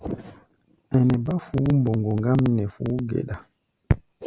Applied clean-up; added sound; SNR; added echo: none; none; none; none.